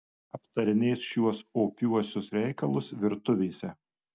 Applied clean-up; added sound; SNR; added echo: none; none; none; none.